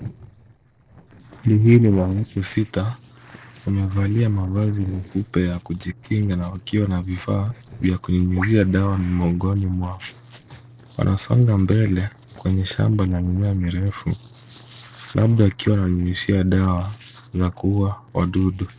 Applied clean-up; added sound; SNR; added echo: neural separator model SepFormer DNS4.